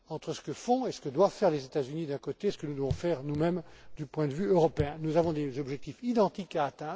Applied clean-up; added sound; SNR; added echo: none; Raindrop / Drip; 11 dB; none.